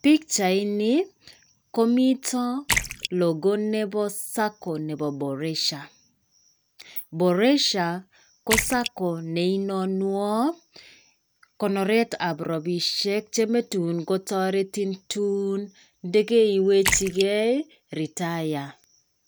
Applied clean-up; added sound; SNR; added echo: none; Splash, splatter; 8 dB; none.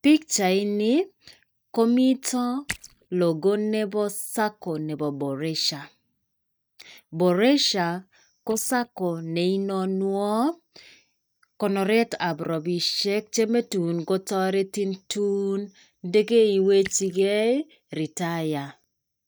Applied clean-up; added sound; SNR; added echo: neural mask model DeepFilterNet 3.